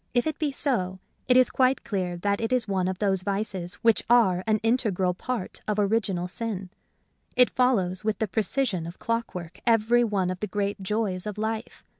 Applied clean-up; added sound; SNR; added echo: none; none; none; none.